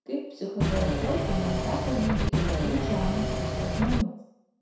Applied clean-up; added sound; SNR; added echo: none; Engine / Mechanisms; -4 dB; reverberation time 0.7 s.